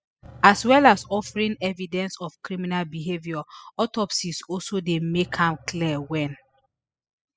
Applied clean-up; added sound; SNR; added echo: classical method spectral subtraction.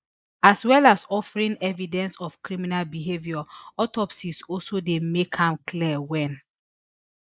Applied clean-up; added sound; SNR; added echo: neural mask model Resemble Enhance denoiser.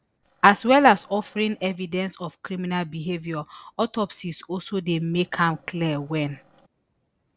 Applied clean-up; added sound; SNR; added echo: neural separator model SepFormer DNS4.